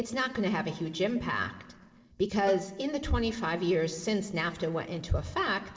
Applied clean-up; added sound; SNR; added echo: neural separator model SepFormer DNS4.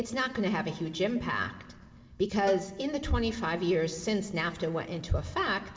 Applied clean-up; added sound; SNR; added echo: none; Cowbell; 19 dB; reverberation time 2.7 s.